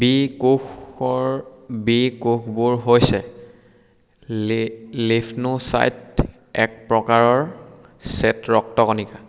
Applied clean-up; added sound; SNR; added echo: none; none; none; none.